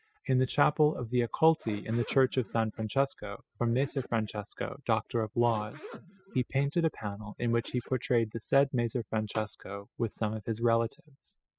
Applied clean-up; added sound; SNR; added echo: classical method spectral subtraction.